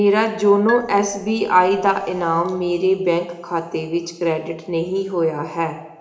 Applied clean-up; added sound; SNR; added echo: none; Marimba, xylophone; 16 dB; reverberation time 0.8 s.